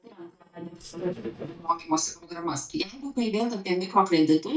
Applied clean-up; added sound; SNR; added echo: neural mask model DeepFilterNet 3.